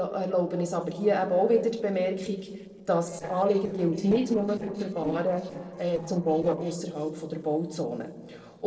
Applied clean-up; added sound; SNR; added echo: neural separator model SepFormer DNS4.